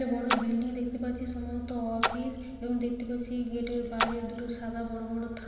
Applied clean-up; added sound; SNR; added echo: none; Splash, splatter; 4 dB; reverberation time 2.5 s.